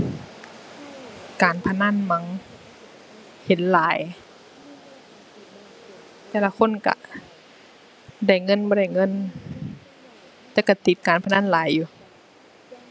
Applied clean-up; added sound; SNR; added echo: none; none; none; none.